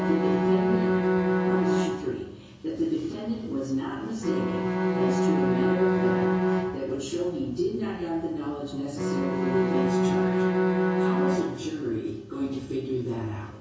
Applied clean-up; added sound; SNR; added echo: none; Bowed string instrument; -4 dB; reverberation time 0.6 s.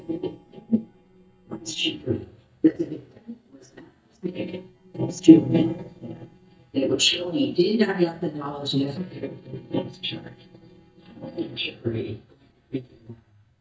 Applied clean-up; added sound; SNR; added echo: neural mask model DeepFilterNet 3.